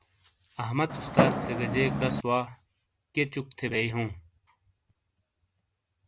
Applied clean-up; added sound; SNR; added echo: none; Fireworks; -5 dB; none.